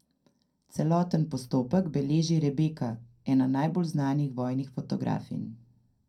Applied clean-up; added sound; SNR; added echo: none; none; none; reverberation time 0.2 s.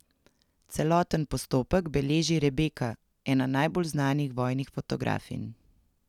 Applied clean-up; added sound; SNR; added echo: none; none; none; none.